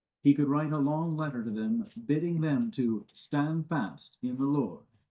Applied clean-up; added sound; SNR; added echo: neural mask model DeepFilterNet 3.